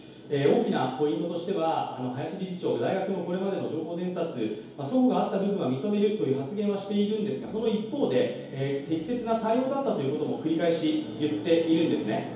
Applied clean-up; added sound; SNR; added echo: none; none; none; reverberation time 2.2 s.